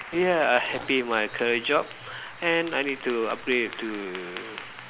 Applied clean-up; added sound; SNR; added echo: none; Applause / Clapping; 15 dB; none.